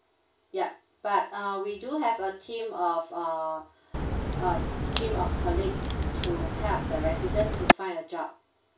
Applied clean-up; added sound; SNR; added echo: none; Crack; -5 dB; reverberation time 0.3 s.